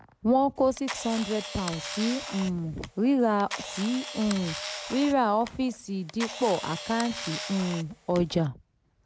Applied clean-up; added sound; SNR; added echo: none; Camera; 11 dB; none.